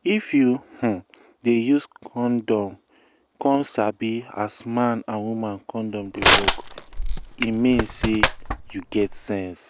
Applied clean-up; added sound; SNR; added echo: none; Crushing; -1 dB; none.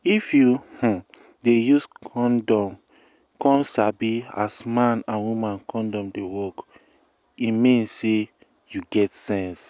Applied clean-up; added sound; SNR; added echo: none; none; none; none.